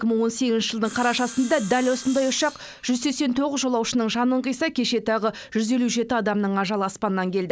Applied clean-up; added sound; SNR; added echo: none; Sawing; 17 dB; none.